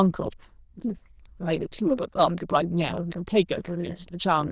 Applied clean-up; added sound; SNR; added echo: neural diffusion model UNIVERSE++.